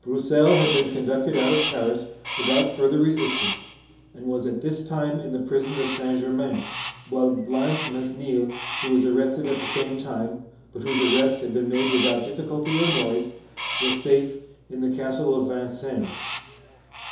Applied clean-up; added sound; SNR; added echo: none; Crow; 8 dB; reverberation time 2.8 s.